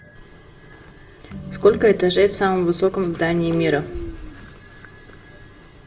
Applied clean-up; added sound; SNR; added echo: none; Train; 15 dB; reverberation time 0.4 s.